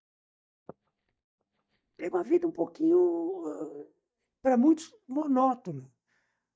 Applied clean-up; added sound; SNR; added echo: neural mask model DeepFilterNet 3.